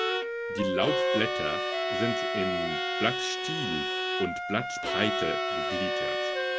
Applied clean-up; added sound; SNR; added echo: none; Bowed string instrument + Wind instrument, woodwind instrument; -4 dB; none.